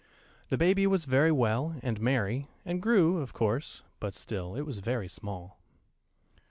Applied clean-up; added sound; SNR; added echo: none; none; none; none.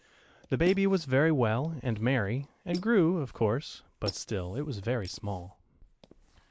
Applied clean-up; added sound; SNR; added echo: neural mask model Resemble Enhance denoiser.